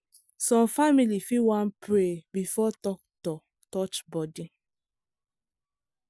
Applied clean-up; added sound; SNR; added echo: none; none; none; none.